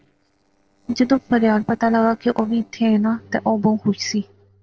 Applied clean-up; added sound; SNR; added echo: neural separator model SepFormer DNS4.